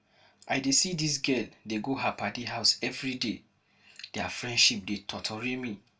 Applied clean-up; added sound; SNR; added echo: none; none; none; reverberation time 0.2 s.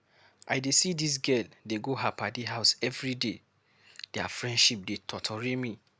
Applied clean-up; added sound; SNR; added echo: none; none; none; none.